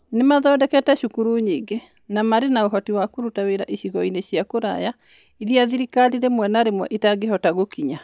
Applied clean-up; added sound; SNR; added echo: none; none; none; none.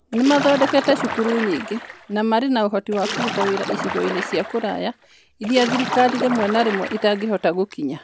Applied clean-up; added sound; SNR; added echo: none; Splash, splatter; 7 dB; none.